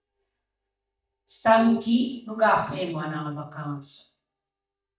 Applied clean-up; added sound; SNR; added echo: neural mask model DeepFilterNet 3.